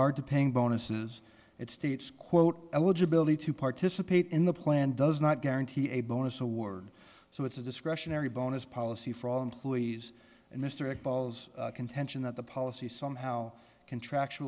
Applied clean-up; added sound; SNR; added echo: none; none; none; none.